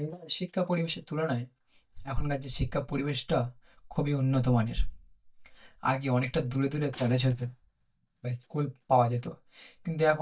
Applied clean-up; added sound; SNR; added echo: neural mask model DeepFilterNet 3.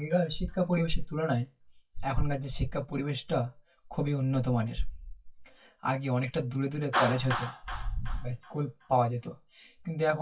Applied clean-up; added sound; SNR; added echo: classical method WPE with log-MMSE.